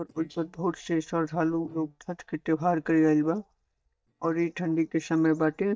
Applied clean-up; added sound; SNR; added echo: neural mask model DeepFilterNet 3.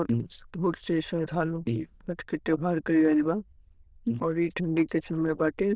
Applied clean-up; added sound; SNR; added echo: neural diffusion model UNIVERSE++.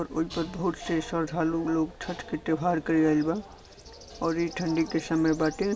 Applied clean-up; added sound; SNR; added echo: none; none; none; none.